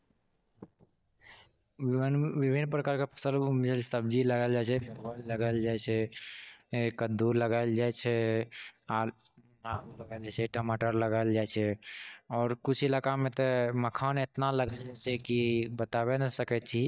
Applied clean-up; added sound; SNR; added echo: neural mask model DeepFilterNet 3.